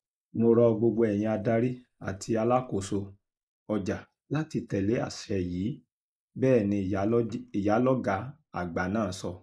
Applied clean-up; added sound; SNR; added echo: neural mask model Resemble Enhance denoiser.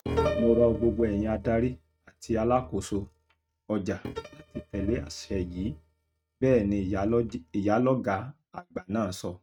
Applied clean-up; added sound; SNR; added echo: neural mask model RNNoise.